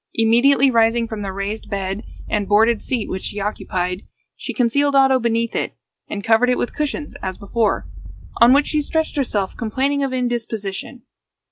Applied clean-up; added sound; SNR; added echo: none; Thunder / Wind; 15 dB; none.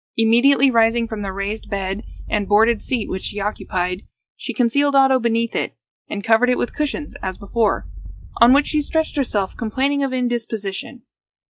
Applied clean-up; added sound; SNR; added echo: neural mask model DeepFilterNet 3.